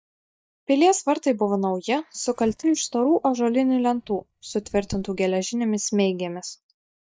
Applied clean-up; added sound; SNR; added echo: neural mask model DeepFilterNet 3.